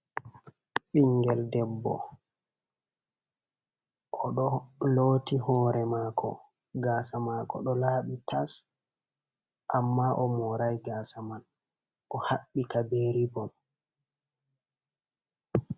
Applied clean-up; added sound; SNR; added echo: none; none; none; none.